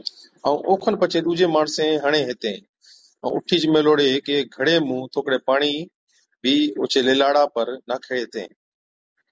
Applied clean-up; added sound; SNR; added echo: none; none; none; none.